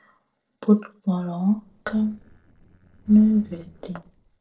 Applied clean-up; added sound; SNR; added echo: neural separator model SepFormer DNS4.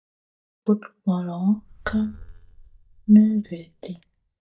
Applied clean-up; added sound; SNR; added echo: neural mask model DeepFilterNet 3.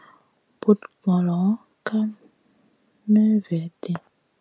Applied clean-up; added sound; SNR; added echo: none; none; none; none.